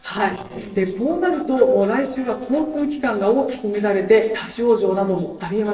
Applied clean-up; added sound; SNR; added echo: neural separator model SepFormer DNS4.